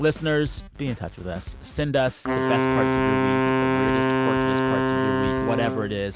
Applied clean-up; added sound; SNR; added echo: none; Wind instrument, woodwind instrument; -3 dB; none.